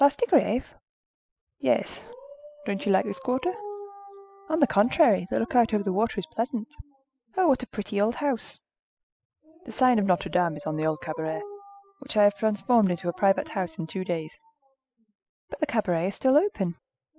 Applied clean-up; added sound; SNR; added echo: classical method spectral subtraction.